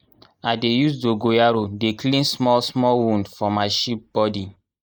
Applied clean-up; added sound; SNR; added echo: neural mask model Resemble Enhance denoiser.